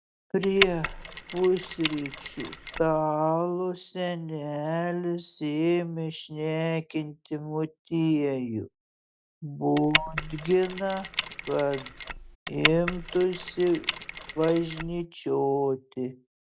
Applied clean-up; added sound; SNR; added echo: none; Mechanisms; 4 dB; none.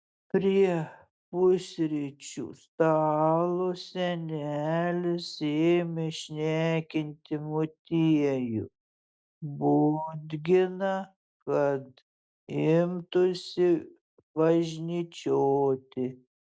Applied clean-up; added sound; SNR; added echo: none; none; none; none.